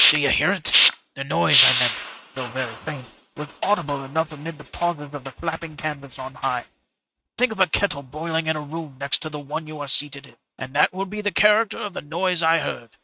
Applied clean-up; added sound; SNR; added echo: neural mask model RNNoise.